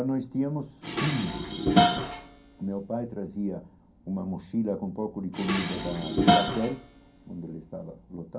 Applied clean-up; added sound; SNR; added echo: none; Dishes, pots, and pans; -2 dB; reverberation time 0.3 s.